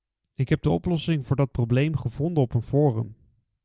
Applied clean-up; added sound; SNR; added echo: none; none; none; none.